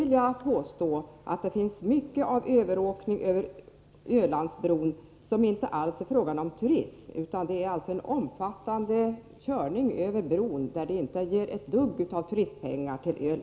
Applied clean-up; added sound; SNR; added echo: none; none; none; none.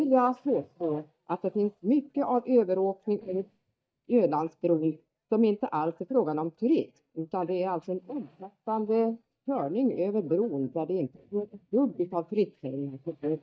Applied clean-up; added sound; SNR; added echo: neural mask model DeepFilterNet 3.